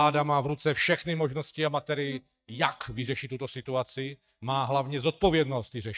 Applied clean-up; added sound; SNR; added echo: neural mask model DeepFilterNet 3.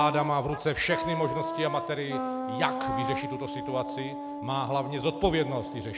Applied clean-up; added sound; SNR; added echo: none; Wind instrument, woodwind instrument; 4 dB; none.